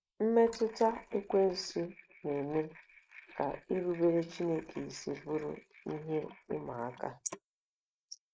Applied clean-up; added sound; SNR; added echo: neural mask model Resemble Enhance denoiser.